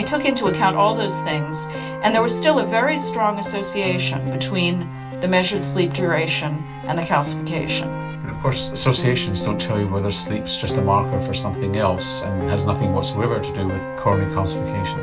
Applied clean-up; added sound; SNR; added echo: none; Piano; 5 dB; reverberation time 0.2 s.